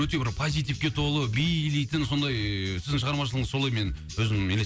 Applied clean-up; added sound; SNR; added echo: none; none; none; none.